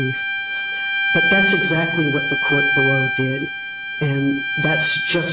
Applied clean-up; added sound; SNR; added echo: none; Bowed string instrument; -2 dB; none.